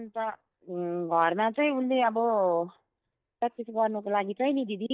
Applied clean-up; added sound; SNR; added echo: neural mask model DeepFilterNet 3.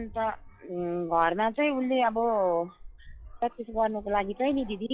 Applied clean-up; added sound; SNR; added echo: classical method log-MMSE.